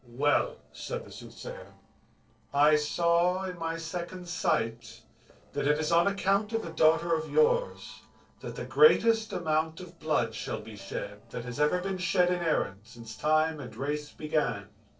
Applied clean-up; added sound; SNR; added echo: neural separator model SepFormer DNS4.